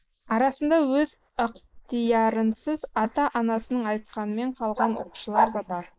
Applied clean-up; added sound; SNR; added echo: neural mask model Resemble Enhance denoiser.